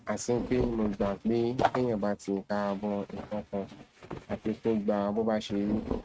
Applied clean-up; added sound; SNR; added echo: neural mask model RNNoise.